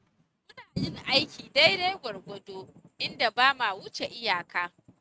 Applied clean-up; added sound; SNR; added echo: neural mask model RNNoise.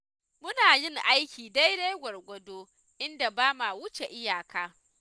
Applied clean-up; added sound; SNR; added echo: none; none; none; none.